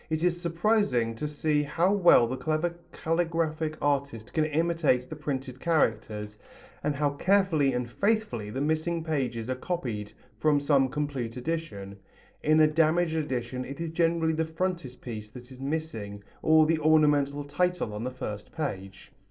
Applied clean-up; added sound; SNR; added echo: neural separator model SepFormer DNS4.